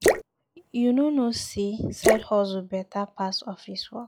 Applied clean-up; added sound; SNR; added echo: classical method log-MMSE.